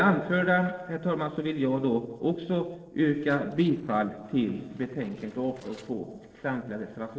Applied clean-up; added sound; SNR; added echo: neural separator model SepFormer DNS4.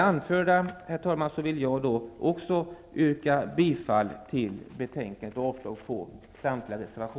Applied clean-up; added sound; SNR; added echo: none; none; none; none.